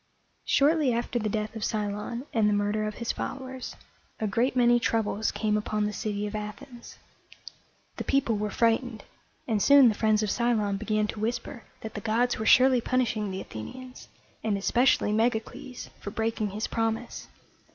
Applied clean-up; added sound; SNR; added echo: none; none; none; none.